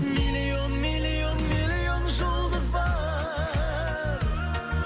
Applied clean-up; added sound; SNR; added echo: none; none; none; none.